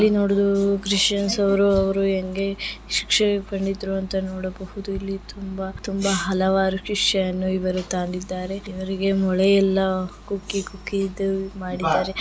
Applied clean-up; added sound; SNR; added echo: none; none; none; none.